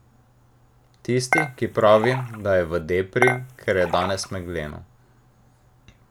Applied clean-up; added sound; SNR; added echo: none; Dishes, pots, and pans / Chink, clink; 5 dB; none.